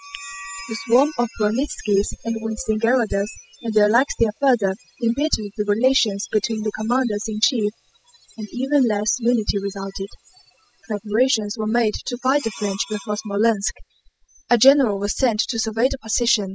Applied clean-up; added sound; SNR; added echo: classical method spectral subtraction.